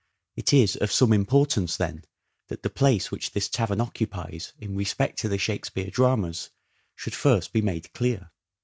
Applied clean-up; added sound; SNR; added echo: none; none; none; none.